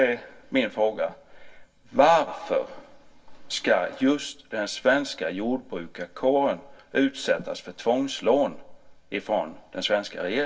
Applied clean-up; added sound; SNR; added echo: none; none; none; reverberation time 0.1 s.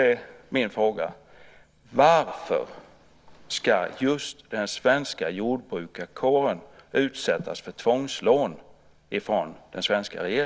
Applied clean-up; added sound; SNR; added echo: none; none; none; none.